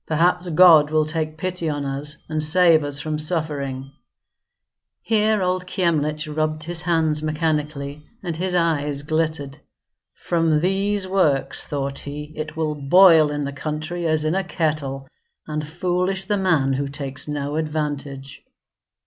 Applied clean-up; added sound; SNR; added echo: none; none; none; none.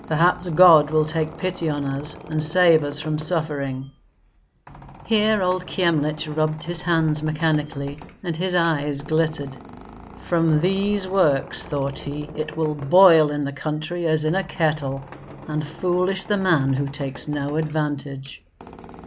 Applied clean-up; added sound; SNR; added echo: none; Squeak; 18 dB; none.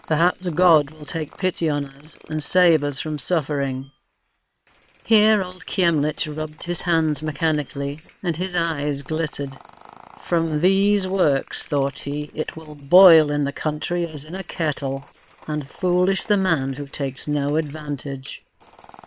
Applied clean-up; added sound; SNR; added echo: neural separator model SepFormer WHAM!.